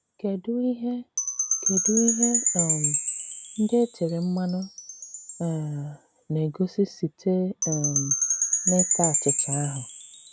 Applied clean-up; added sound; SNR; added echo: none; Wind chime / Percussion; -2 dB; none.